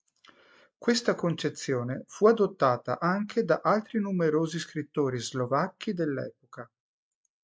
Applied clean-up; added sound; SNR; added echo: none; none; none; none.